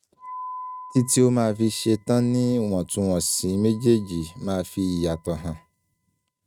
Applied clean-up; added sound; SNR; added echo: neural mask model RNNoise.